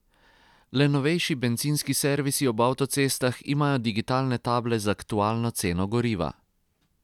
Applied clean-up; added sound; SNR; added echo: none; none; none; none.